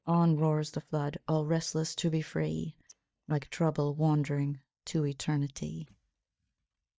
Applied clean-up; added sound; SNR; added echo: neural mask model DeepFilterNet 3.